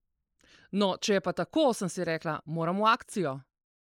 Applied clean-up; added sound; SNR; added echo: neural mask model Resemble Enhance denoiser.